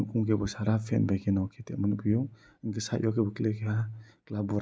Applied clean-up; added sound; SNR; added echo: none; none; none; none.